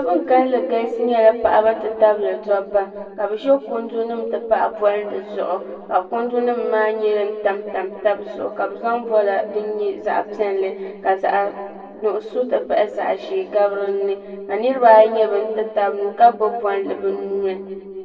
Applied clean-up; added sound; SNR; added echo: none; none; none; reverberation time 1.9 s.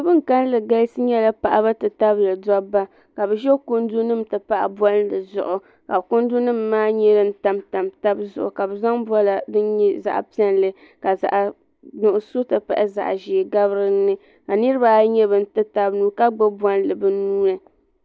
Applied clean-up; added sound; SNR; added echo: none; none; none; none.